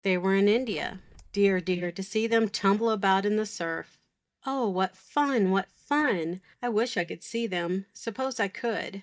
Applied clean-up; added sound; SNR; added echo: neural mask model DeepFilterNet 3.